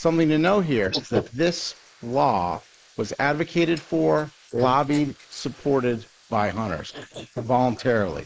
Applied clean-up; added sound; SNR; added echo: neural mask model Resemble Enhance denoiser.